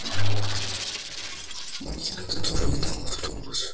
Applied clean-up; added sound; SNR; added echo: neural separator model SepFormer DNS4.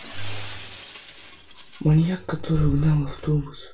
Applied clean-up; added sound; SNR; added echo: none; Shatter; 17 dB; reverberation time 0.2 s.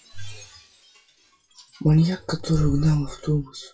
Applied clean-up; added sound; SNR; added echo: classical method WPE with log-MMSE.